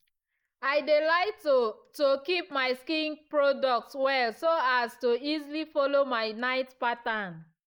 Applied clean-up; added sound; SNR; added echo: neural mask model Resemble Enhance denoiser.